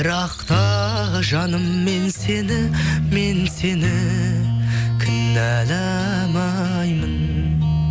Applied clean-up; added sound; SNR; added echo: none; Musical instrument + Bird vocalization, bird call, bird song; 19 dB; none.